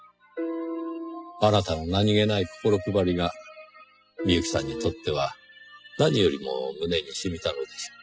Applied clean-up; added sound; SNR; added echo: classical method spectral subtraction.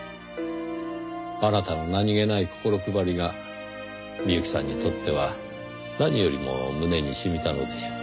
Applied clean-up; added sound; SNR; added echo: none; Piano; 12 dB; none.